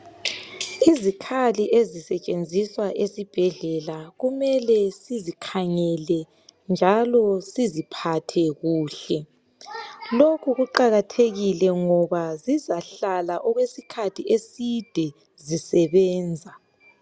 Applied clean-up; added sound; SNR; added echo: none; none; none; none.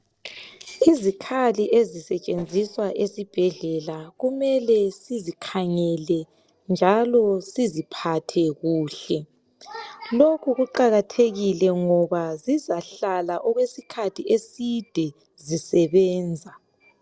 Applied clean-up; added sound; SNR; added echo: neural separator model SepFormer DNS4.